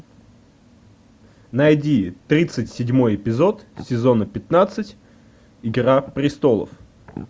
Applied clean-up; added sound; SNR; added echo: none; none; none; none.